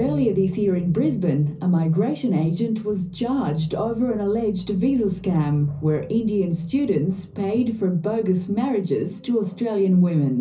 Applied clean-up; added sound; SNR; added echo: none; none; none; reverberation time 0.5 s.